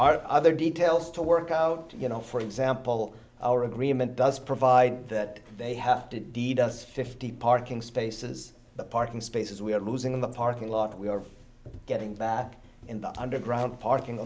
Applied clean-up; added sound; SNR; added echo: none; none; none; none.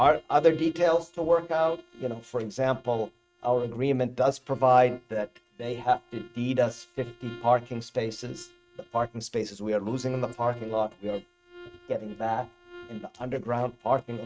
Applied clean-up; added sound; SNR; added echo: neural mask model RNNoise.